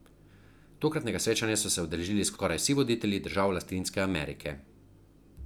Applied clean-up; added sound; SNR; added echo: none; none; none; none.